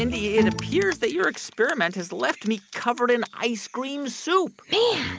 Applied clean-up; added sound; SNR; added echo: none; none; none; none.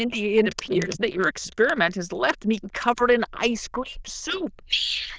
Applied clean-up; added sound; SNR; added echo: neural diffusion model UNIVERSE++.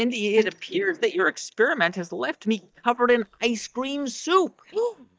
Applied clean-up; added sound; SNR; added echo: neural mask model DeepFilterNet 3.